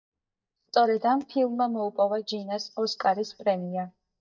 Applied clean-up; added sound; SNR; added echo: neural mask model DeepFilterNet 3.